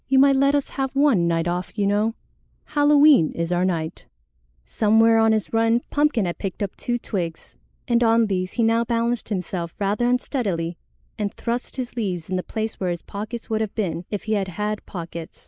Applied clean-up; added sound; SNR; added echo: neural mask model Resemble Enhance denoiser.